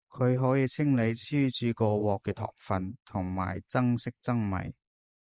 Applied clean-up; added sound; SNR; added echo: neural mask model Resemble Enhance denoiser.